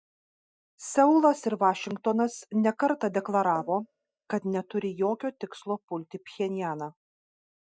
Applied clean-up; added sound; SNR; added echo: neural mask model DeepFilterNet 3.